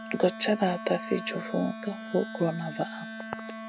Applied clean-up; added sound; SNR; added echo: none; Wind instrument, woodwind instrument; 10 dB; none.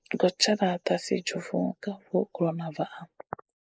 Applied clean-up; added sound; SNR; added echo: neural mask model Resemble Enhance denoiser.